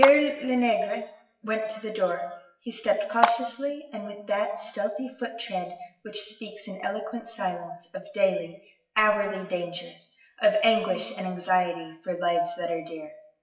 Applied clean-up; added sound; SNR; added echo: classical method WPE with log-MMSE.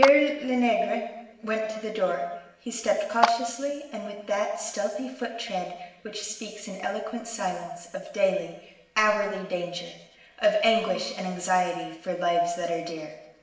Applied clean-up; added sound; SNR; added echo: none; Clapping; 4 dB; reverberation time 1.0 s.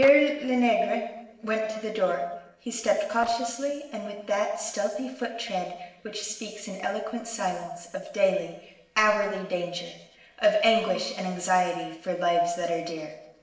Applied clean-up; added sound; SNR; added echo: neural separator model SepFormer DNS4.